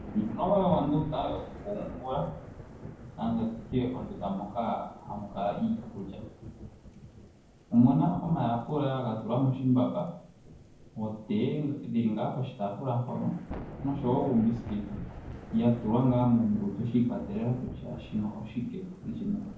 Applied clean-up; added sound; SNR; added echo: none; Thunder / Rain; 14 dB; reverberation time 0.9 s.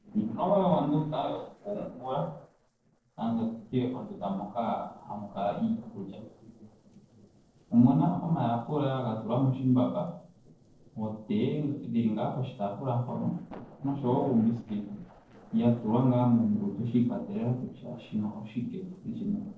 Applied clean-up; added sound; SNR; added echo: neural separator model SepFormer DNS4.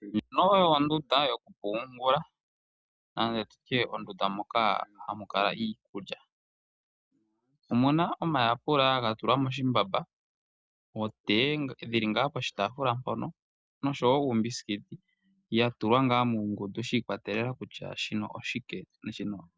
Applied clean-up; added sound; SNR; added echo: none; none; none; none.